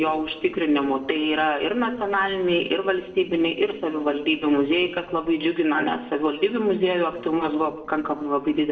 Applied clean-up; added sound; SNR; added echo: neural separator model SepFormer DNS4.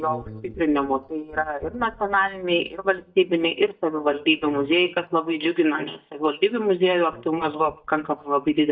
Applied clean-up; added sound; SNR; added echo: neural mask model DeepFilterNet 3.